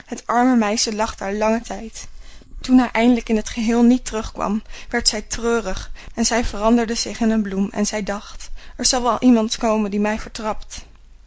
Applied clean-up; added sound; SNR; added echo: neural mask model Resemble Enhance denoiser.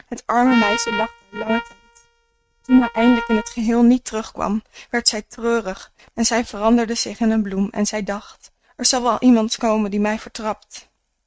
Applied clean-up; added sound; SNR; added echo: neural mask model RNNoise.